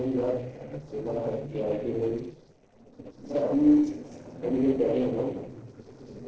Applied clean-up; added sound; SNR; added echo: neural separator model SepFormer DNS4.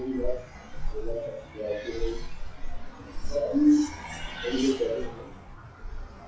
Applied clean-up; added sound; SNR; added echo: classical method WPE with log-MMSE.